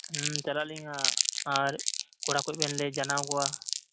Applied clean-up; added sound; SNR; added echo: classical method log-MMSE.